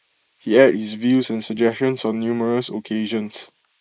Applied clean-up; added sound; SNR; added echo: neural mask model Resemble Enhance denoiser.